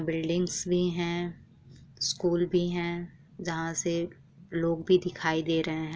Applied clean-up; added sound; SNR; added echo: none; none; none; none.